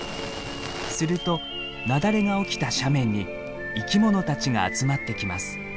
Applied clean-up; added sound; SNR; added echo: none; Fire; 15 dB; none.